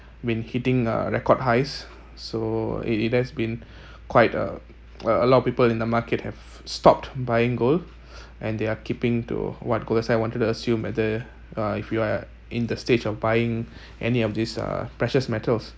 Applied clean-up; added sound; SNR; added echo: none; none; none; none.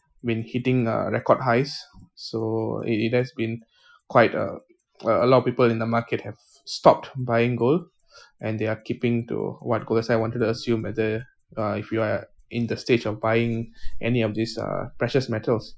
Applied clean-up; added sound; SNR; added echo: classical method Wiener filter.